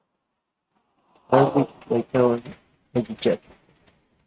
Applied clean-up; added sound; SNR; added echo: neural mask model RNNoise.